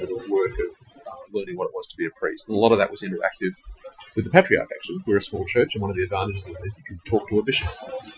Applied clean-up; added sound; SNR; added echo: classical method Wiener filter.